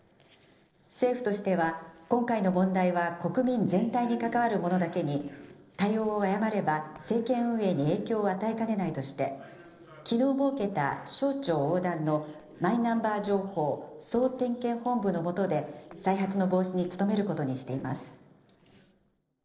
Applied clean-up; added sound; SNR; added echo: neural separator model SepFormer DNS4.